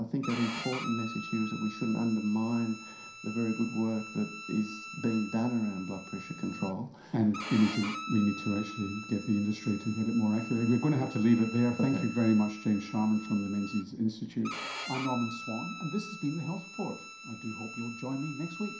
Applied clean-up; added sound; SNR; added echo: none; Bowed string instrument; 12 dB; reverberation time 0.5 s.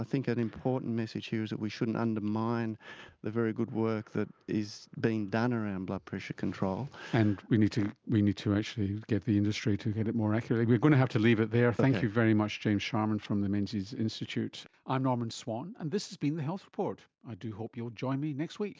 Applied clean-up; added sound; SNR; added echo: none; none; none; none.